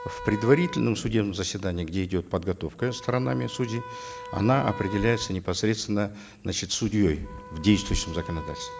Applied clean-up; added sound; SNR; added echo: none; Wind instrument, woodwind instrument; 15 dB; none.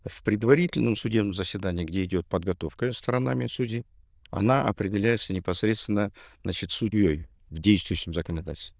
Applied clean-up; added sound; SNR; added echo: neural diffusion model UNIVERSE++.